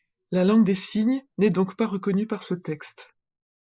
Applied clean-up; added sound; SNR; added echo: neural mask model Resemble Enhance denoiser.